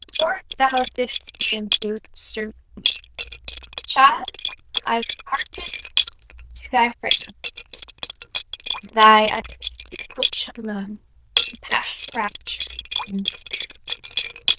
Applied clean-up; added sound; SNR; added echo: neural diffusion model UNIVERSE++.